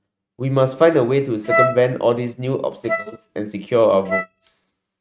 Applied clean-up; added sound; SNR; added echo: neural mask model RNNoise.